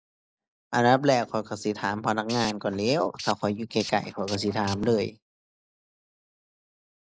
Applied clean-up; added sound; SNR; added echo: neural mask model Resemble Enhance denoiser.